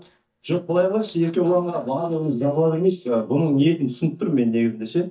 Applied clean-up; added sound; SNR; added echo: neural mask model DeepFilterNet 3.